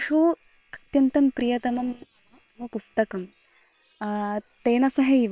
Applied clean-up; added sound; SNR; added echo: neural separator model SepFormer WHAM!.